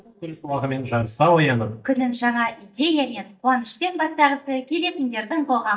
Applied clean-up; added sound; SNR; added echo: neural mask model DeepFilterNet 3.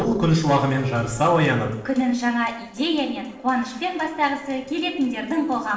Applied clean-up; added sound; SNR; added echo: neural separator model SepFormer DNS4.